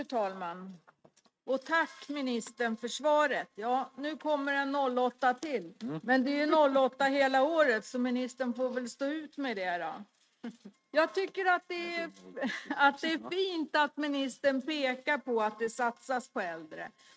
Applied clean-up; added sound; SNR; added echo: neural mask model RNNoise.